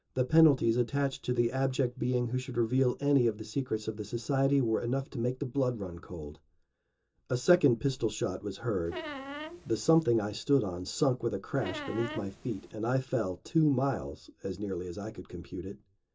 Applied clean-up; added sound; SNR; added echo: none; Squeak; 11 dB; reverberation time 0.2 s.